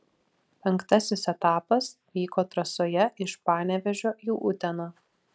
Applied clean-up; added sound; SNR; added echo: none; none; none; none.